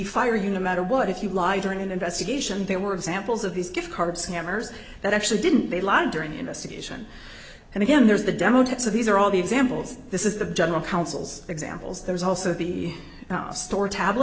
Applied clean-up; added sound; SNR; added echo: none; none; none; none.